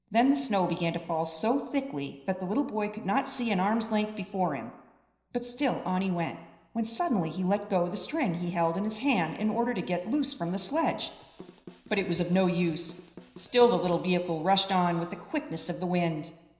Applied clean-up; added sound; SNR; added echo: neural separator model SepFormer DNS4.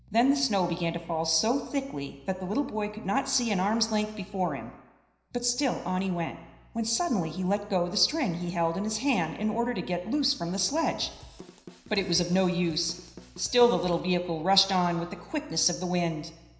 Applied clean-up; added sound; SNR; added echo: none; Drum / Drum kit; 19 dB; reverberation time 0.9 s.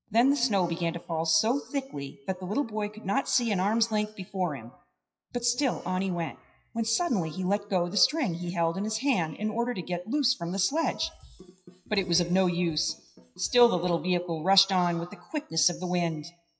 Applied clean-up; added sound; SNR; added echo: classical method WPE with log-MMSE.